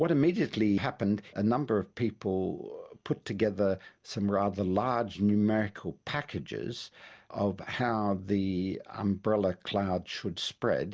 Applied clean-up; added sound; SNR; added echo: none; none; none; none.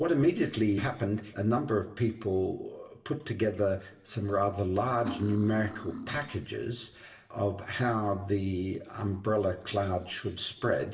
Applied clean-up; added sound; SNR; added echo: none; Cutlery, silverware; 12 dB; reverberation time 0.8 s.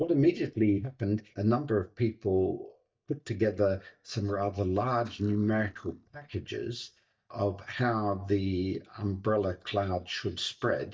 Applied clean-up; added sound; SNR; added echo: neural mask model DeepFilterNet 3.